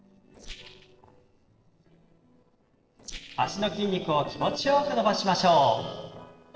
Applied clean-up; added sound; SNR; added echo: neural separator model SepFormer DNS4.